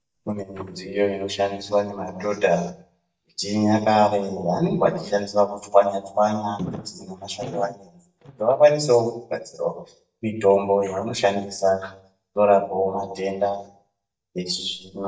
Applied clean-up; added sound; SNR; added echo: neural mask model DeepFilterNet 3.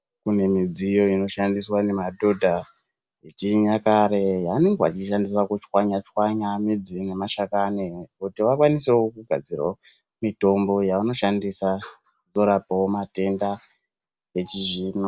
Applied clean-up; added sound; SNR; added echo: none; none; none; none.